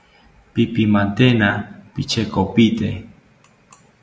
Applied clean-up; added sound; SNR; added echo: none; none; none; none.